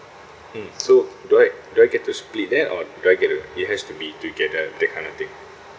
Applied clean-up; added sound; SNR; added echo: none; none; none; none.